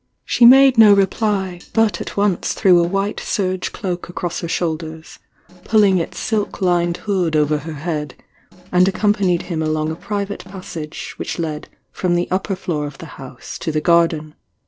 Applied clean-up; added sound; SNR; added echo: neural separator model SepFormer DNS4.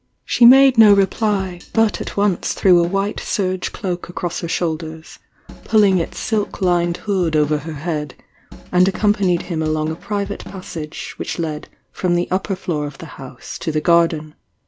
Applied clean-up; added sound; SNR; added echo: none; Drum kit; 16 dB; none.